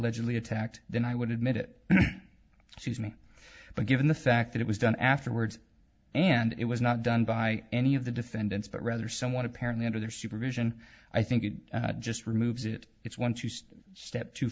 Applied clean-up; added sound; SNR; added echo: none; none; none; none.